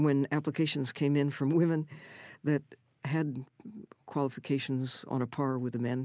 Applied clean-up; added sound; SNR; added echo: none; none; none; none.